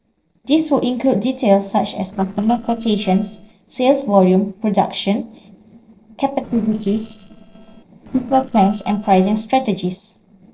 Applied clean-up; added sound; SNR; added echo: neural separator model SepFormer DNS4.